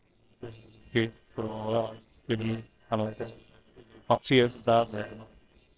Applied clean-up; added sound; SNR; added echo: neural separator model SepFormer WHAMR!.